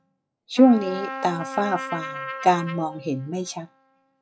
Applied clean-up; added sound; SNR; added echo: classical method log-MMSE.